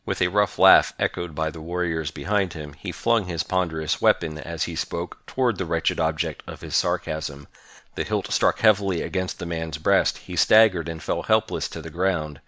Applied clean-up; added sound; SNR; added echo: none; none; none; none.